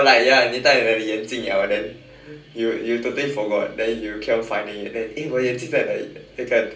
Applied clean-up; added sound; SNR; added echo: none; none; none; reverberation time 0.3 s.